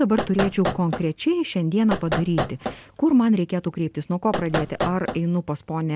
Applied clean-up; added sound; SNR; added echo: none; Knock; 6 dB; none.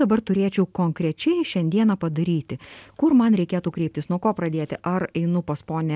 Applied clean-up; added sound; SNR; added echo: none; none; none; none.